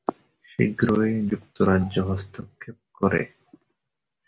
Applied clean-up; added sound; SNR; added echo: none; none; none; none.